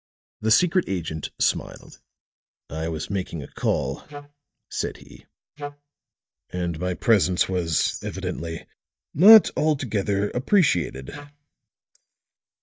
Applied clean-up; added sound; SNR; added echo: neural mask model DeepFilterNet 3.